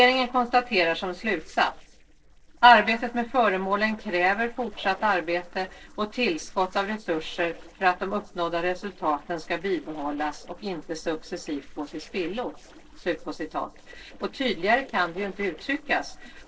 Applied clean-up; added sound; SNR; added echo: neural separator model SepFormer DNS4.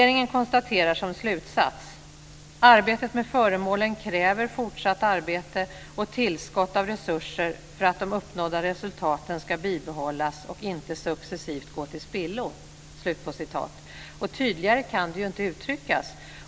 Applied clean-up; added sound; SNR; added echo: none; none; none; none.